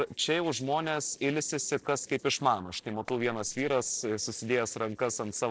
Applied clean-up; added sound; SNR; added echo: neural separator model SepFormer DNS4.